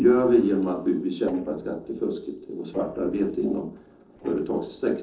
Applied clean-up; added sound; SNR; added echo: neural separator model SepFormer DNS4.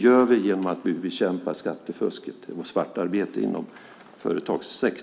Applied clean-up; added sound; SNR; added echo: none; none; none; none.